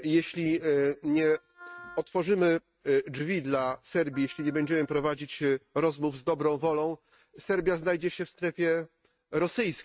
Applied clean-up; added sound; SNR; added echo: neural mask model RNNoise.